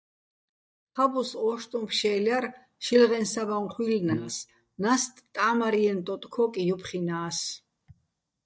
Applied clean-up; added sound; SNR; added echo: neural mask model DeepFilterNet 3.